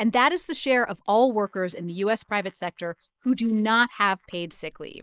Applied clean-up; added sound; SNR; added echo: neural mask model Resemble Enhance denoiser.